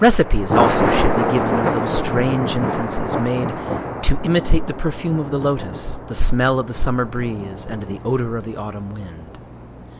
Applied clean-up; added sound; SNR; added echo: none; Thunder; 4 dB; none.